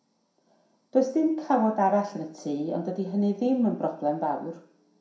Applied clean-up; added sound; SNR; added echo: none; none; none; reverberation time 0.5 s.